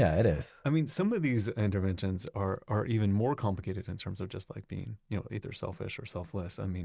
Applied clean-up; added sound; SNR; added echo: none; none; none; none.